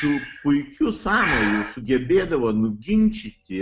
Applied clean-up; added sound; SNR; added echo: none; Breathing; 10 dB; none.